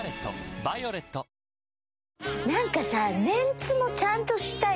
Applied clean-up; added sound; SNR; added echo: none; none; none; none.